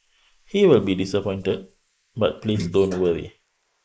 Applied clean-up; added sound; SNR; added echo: neural mask model Resemble Enhance denoiser.